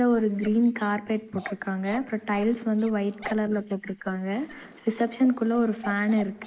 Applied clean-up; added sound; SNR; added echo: neural mask model Resemble Enhance denoiser.